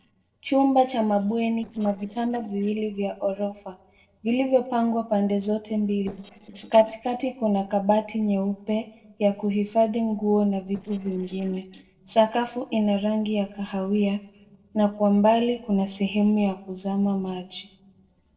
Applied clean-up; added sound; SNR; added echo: neural separator model SepFormer DNS4.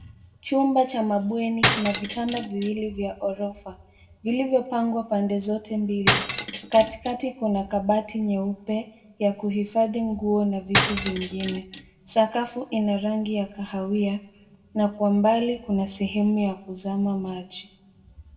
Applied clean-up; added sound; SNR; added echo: none; Cutlery, silverware; -1 dB; reverberation time 0.6 s.